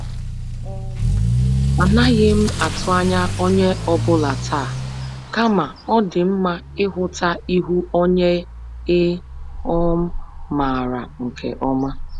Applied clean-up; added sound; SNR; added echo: none; Accelerating, revving, vroom / Motor vehicle (road); 4 dB; none.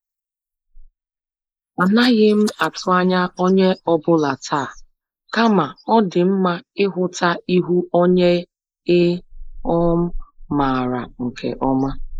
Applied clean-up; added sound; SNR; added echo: neural mask model Resemble Enhance denoiser.